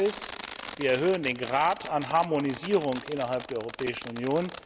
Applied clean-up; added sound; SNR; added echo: none; Fireworks; 9 dB; none.